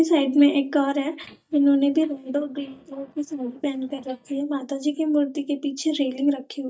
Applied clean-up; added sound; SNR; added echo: neural mask model DeepFilterNet 3.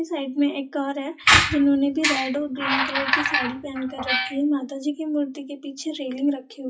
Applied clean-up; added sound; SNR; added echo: classical method WPE with log-MMSE.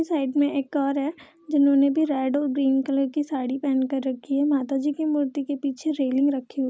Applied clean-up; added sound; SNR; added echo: none; none; none; none.